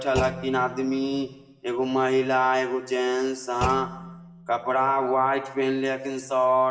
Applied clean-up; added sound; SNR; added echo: none; Thump, thud; 14 dB; reverberation time 0.9 s.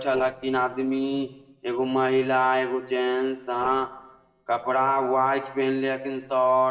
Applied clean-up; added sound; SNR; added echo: neural separator model SepFormer DNS4.